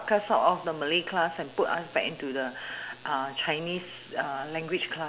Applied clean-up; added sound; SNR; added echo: none; none; none; none.